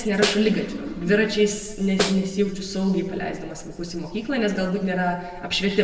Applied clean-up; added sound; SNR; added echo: none; Snare drum; 8 dB; reverberation time 1.2 s.